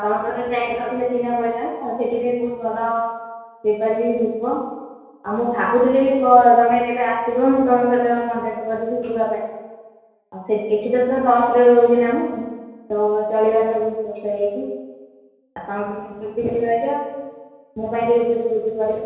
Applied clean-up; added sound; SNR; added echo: none; none; none; reverberation time 1.2 s.